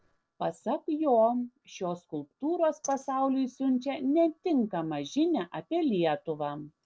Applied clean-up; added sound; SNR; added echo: neural separator model SepFormer DNS4.